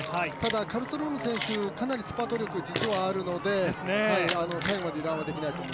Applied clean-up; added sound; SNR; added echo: none; Keys jangling; 9 dB; none.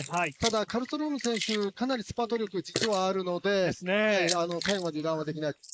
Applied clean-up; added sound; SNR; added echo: neural mask model Resemble Enhance denoiser.